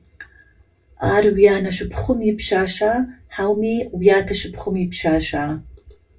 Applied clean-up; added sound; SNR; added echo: none; none; none; reverberation time 0.2 s.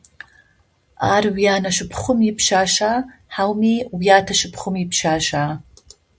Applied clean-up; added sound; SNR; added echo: none; none; none; none.